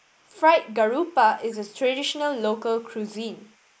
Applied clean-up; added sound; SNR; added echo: neural mask model Resemble Enhance denoiser.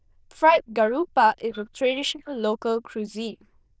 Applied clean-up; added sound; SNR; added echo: neural diffusion model UNIVERSE++.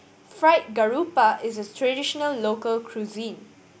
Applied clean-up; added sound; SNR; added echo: none; none; none; none.